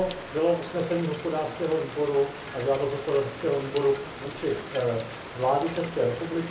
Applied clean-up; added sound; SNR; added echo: none; Rain; 11 dB; reverberation time 0.6 s.